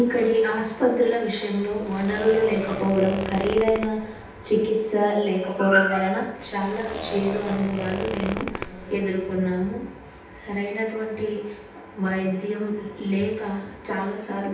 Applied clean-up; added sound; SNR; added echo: none; Zipper (clothing); 9 dB; reverberation time 0.9 s.